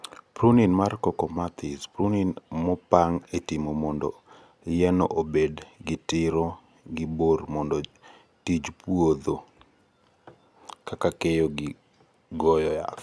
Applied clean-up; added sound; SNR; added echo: none; none; none; none.